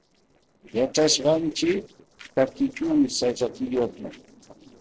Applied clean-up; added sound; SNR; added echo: neural separator model SepFormer DNS4.